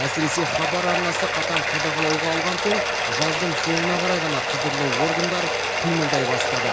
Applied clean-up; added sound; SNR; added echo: none; Bathtub (filling or washing); -3 dB; none.